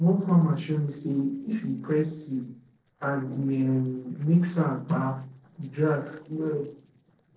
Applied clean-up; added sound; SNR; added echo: neural separator model SepFormer DNS4.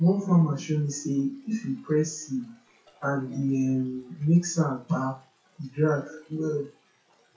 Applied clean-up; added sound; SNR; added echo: classical method WPE with log-MMSE.